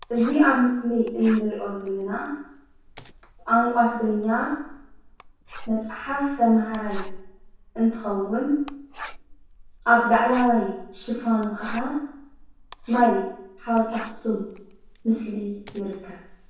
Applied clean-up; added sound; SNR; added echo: none; Writing; 16 dB; reverberation time 0.7 s.